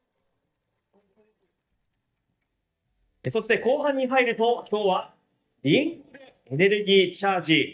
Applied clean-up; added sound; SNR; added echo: neural mask model DeepFilterNet 3.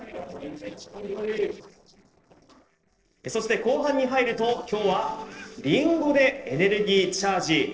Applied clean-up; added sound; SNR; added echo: neural separator model SepFormer DNS4.